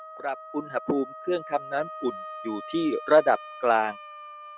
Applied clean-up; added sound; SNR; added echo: none; Wind instrument, woodwind instrument; 13 dB; none.